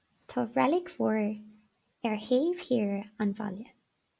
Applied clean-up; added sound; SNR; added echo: none; none; none; none.